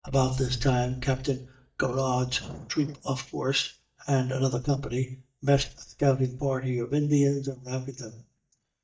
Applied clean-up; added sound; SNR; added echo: neural mask model DeepFilterNet 3.